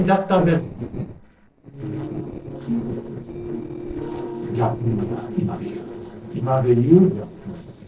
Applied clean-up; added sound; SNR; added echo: neural separator model SepFormer DNS4.